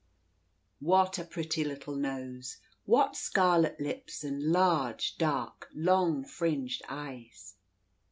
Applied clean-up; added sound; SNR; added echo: none; none; none; none.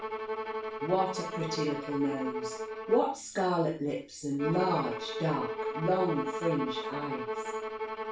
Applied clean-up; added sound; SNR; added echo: none; Bowed string instrument; 4 dB; reverberation time 0.3 s.